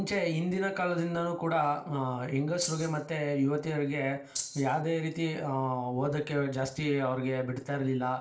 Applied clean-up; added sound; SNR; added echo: neural separator model SepFormer DNS4.